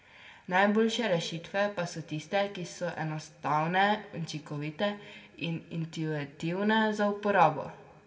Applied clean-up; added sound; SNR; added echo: none; none; none; reverberation time 0.8 s.